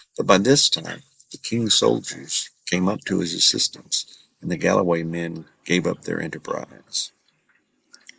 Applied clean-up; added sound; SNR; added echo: neural mask model Resemble Enhance denoiser.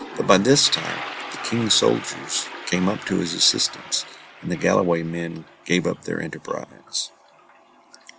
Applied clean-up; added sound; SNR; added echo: none; Toilet flush; 14 dB; none.